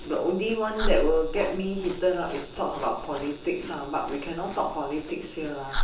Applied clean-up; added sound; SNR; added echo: none; Chewing, mastication; 4 dB; reverberation time 0.6 s.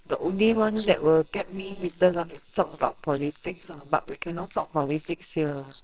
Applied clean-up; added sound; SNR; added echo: neural separator model SepFormer WHAMR!.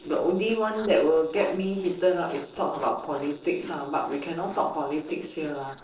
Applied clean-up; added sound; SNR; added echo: neural separator model SepFormer DNS4.